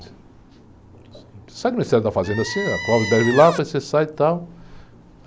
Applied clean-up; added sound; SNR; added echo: none; Squeak; 6 dB; none.